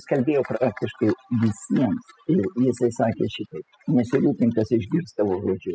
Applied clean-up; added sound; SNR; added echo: classical method spectral subtraction.